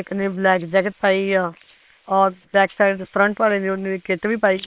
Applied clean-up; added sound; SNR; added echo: neural separator model SepFormer WHAM!.